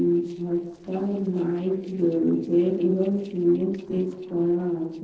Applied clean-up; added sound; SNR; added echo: neural separator model SepFormer DNS4.